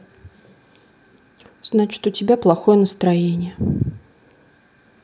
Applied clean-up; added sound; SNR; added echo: none; none; none; none.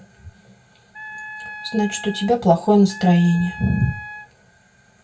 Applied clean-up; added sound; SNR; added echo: none; Wind instrument, woodwind instrument; 15 dB; reverberation time 0.2 s.